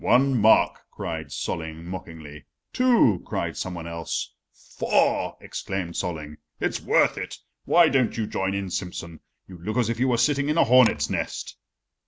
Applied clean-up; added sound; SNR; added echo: none; none; none; none.